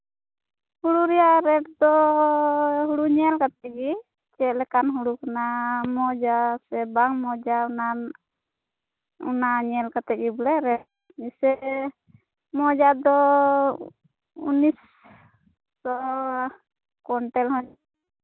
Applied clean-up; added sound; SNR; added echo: none; none; none; none.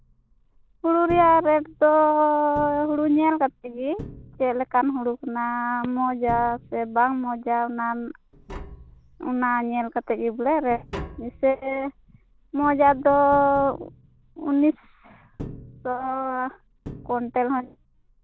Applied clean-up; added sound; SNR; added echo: none; Tap; 19 dB; none.